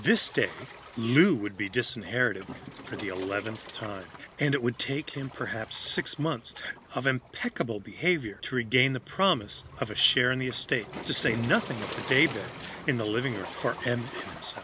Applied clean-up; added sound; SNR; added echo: none; Waves, surf; 14 dB; none.